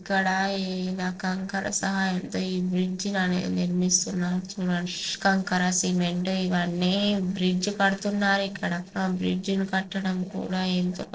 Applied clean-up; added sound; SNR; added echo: neural separator model SepFormer DNS4.